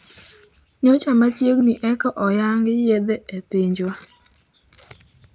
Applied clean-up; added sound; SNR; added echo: none; none; none; none.